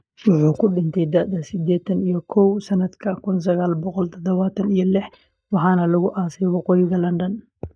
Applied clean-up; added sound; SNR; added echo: neural mask model DeepFilterNet 3.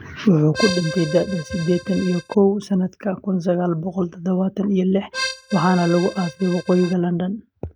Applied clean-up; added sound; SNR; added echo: neural mask model RNNoise.